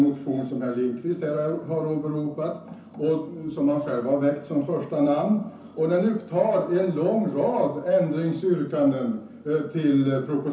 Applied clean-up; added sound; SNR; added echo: none; none; none; reverberation time 0.9 s.